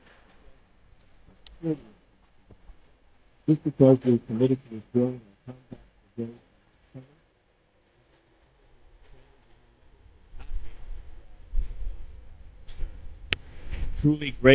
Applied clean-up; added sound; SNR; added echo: neural mask model DeepFilterNet 3.